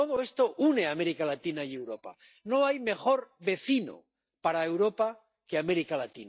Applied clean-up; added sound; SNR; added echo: neural mask model DeepFilterNet 3.